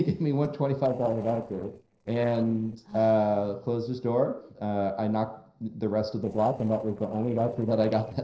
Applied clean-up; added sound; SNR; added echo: neural separator model SepFormer DNS4.